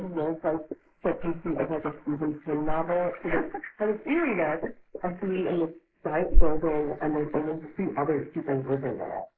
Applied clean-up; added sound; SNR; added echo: neural mask model Resemble Enhance denoiser.